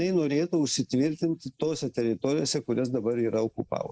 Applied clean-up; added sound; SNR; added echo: neural mask model Resemble Enhance denoiser.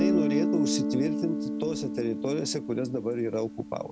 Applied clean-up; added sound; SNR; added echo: none; Guitar; -1 dB; none.